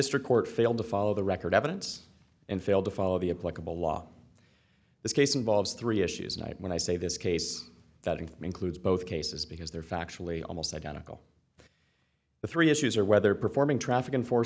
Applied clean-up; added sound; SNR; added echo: none; none; none; none.